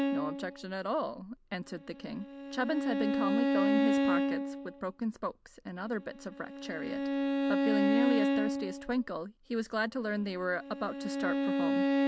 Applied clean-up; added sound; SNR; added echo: none; Bowed string instrument; -4 dB; none.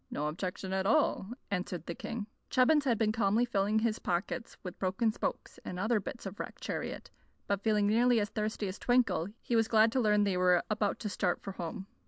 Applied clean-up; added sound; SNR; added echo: none; none; none; none.